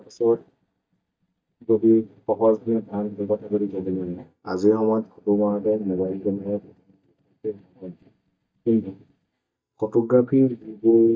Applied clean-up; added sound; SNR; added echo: neural mask model DeepFilterNet 3.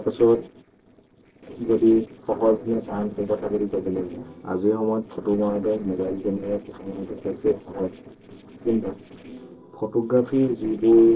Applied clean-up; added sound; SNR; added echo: neural separator model SepFormer DNS4.